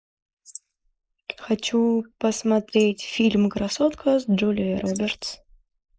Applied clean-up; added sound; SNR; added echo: neural mask model Resemble Enhance denoiser.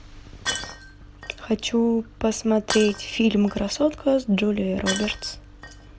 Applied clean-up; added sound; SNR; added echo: none; Shatter; 12 dB; none.